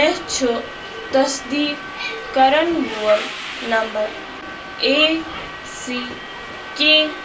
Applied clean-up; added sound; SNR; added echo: none; Subway, metro, underground; 11 dB; reverberation time 0.3 s.